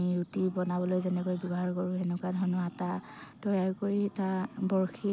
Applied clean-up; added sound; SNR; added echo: none; none; none; none.